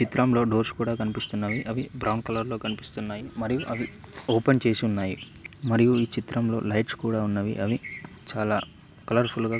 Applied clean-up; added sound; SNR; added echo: none; none; none; none.